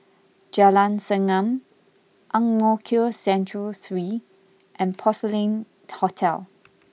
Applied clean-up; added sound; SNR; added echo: none; none; none; none.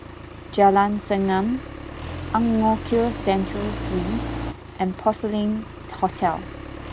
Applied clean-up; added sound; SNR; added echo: none; Accelerating, revving, vroom; 9 dB; none.